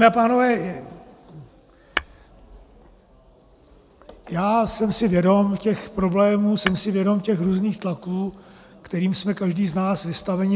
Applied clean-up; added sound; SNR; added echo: none; Tap / Hammer; 11 dB; none.